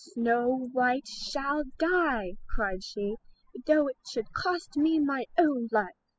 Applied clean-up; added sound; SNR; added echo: classical method spectral subtraction.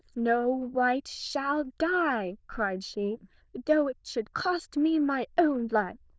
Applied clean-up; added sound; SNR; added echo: neural diffusion model UNIVERSE++.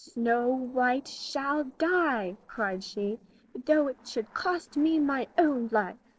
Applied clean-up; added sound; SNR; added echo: neural separator model SepFormer DNS4.